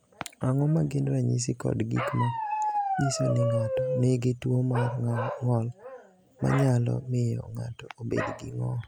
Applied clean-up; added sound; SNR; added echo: none; Bark; 7 dB; none.